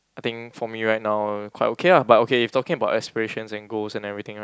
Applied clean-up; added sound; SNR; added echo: none; none; none; none.